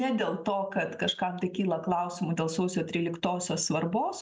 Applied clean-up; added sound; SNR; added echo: none; none; none; none.